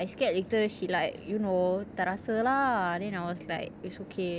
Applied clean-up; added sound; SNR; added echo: none; none; none; none.